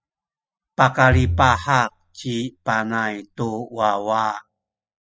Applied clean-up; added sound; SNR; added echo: classical method spectral subtraction.